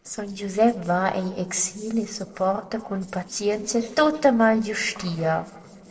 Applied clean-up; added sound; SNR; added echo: neural separator model SepFormer DNS4.